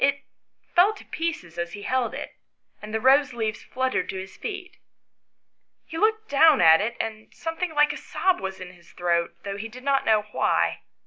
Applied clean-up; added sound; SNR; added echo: none; none; none; none.